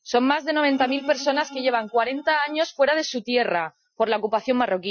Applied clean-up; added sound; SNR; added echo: classical method Wiener filter.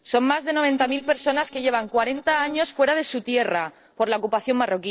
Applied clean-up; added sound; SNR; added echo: neural separator model SepFormer DNS4.